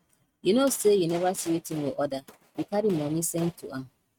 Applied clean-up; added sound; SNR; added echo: neural mask model RNNoise.